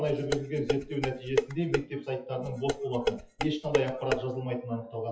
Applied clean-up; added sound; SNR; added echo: classical method WPE with log-MMSE.